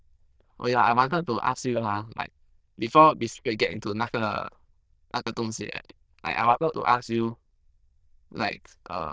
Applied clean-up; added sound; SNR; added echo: neural diffusion model UNIVERSE++.